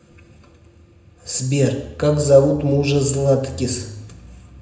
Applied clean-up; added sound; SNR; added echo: none; none; none; reverberation time 0.8 s.